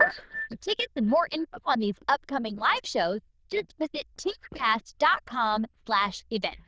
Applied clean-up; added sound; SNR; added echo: neural diffusion model UNIVERSE++.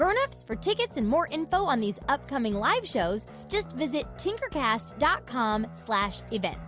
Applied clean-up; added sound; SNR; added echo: none; none; none; none.